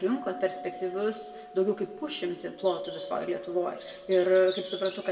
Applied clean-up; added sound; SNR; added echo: none; Doorbell; 15 dB; reverberation time 1.4 s.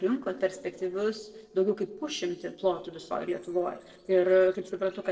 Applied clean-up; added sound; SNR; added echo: neural separator model SepFormer DNS4.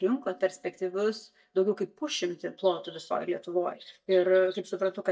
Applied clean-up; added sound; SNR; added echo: neural mask model DeepFilterNet 3.